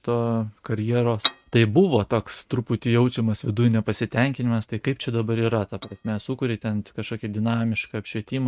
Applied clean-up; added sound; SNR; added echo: neural mask model RNNoise.